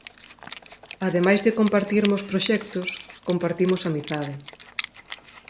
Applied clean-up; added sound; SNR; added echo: none; Wind instrument, woodwind instrument; 10 dB; none.